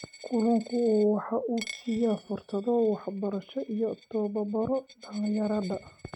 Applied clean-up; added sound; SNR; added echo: neural mask model RNNoise.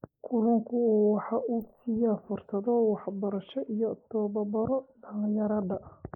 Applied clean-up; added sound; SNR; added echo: neural mask model Resemble Enhance denoiser.